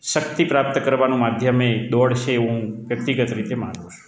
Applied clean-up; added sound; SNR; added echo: none; none; none; none.